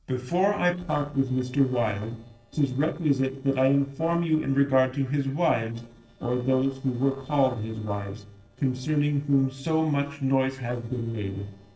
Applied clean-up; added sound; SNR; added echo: neural separator model SepFormer DNS4.